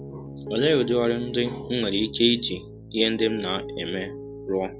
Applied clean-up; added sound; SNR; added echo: none; Piano; 11 dB; none.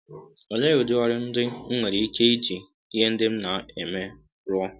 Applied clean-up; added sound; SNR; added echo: none; none; none; none.